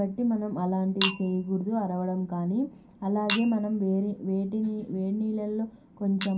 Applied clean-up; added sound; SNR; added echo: none; Chink, clink; 3 dB; reverberation time 0.3 s.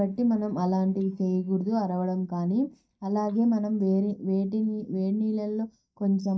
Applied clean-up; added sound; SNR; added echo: neural mask model DeepFilterNet 3.